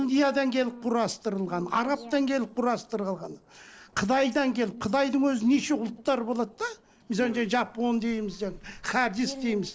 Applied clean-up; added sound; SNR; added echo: neural separator model SepFormer DNS4.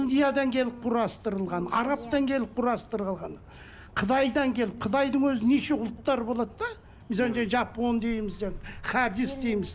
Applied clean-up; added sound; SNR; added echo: none; Motor vehicle (road); 19 dB; none.